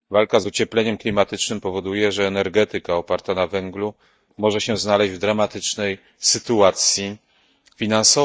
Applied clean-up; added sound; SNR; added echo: neural mask model DeepFilterNet 3.